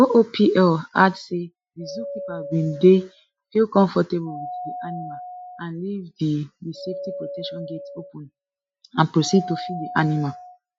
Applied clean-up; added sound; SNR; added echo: classical method Wiener filter.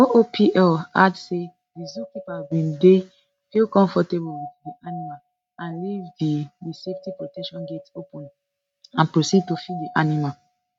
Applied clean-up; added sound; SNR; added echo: neural mask model RNNoise.